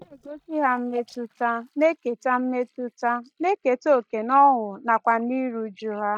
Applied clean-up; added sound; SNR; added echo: neural mask model DeepFilterNet 3.